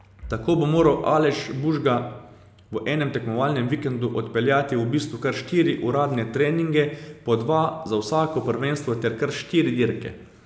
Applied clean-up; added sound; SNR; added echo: none; none; none; none.